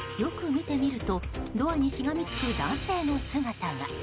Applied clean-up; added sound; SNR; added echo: none; none; none; none.